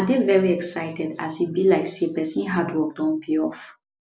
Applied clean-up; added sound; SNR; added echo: neural mask model Resemble Enhance denoiser.